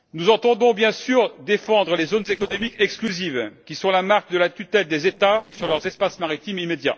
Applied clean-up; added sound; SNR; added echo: neural separator model SepFormer DNS4.